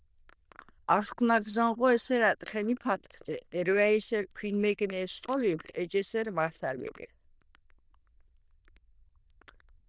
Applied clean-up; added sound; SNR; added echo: neural diffusion model UNIVERSE++.